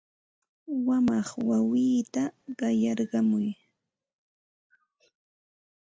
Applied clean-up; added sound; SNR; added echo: none; none; none; none.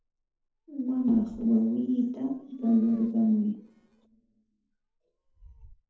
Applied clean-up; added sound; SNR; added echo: neural separator model SepFormer DNS4.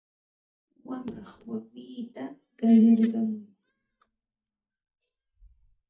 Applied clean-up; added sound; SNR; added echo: neural mask model DeepFilterNet 3.